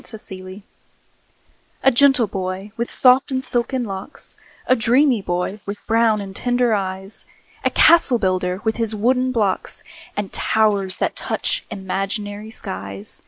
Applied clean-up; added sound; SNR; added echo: neural mask model Resemble Enhance denoiser.